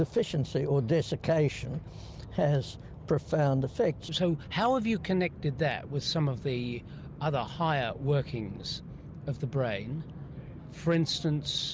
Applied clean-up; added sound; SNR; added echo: none; none; none; none.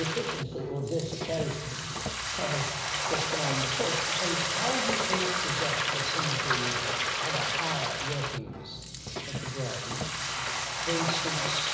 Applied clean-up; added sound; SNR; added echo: none; Frying (food); -3 dB; reverberation time 1.0 s.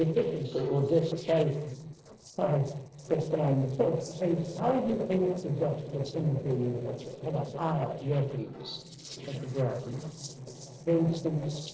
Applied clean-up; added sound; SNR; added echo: neural separator model SepFormer DNS4.